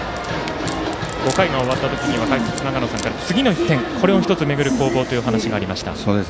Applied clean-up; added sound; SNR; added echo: none; Wood; 18 dB; none.